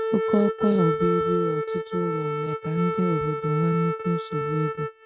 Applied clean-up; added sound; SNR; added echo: neural mask model RNNoise.